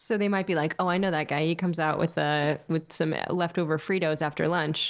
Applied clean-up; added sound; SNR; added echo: neural separator model SepFormer DNS4.